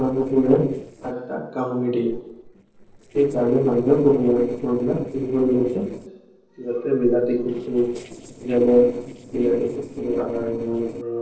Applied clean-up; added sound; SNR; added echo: neural separator model SepFormer DNS4.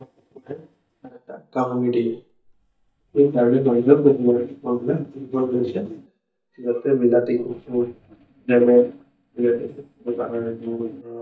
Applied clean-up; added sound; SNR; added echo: neural mask model DeepFilterNet 3.